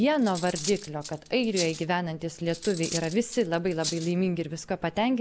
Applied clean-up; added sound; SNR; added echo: none; Cutlery, silverware; 12 dB; none.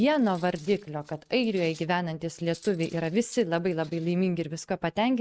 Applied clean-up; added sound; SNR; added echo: neural mask model RNNoise.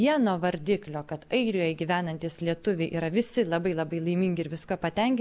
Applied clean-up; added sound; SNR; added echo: none; none; none; none.